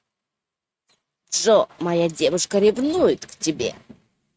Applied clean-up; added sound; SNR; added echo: neural mask model RNNoise.